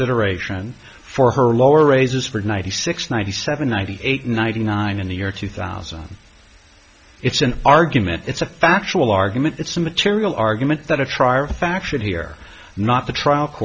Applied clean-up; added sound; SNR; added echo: none; none; none; none.